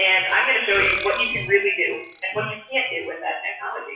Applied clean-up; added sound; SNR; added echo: classical method WPE with log-MMSE.